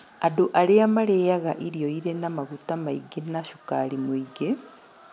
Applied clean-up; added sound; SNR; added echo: none; none; none; none.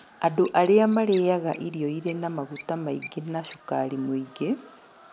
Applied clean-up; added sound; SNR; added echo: none; Bird; 5 dB; none.